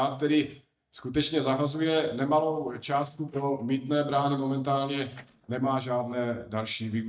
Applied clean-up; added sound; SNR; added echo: neural mask model DeepFilterNet 3.